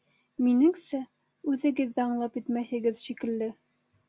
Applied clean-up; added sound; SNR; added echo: none; none; none; none.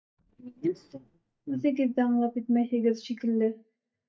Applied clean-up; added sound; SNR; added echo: neural mask model DeepFilterNet 3.